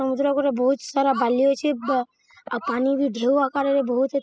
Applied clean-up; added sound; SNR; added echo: classical method spectral subtraction.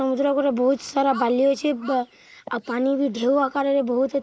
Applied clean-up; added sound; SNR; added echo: neural mask model Resemble Enhance denoiser.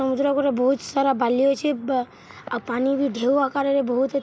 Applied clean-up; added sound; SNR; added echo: none; none; none; none.